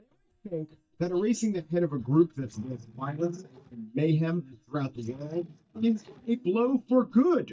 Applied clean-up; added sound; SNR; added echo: neural mask model DeepFilterNet 3.